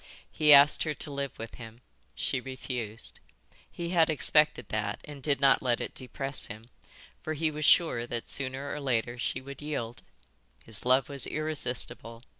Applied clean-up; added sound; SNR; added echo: none; none; none; none.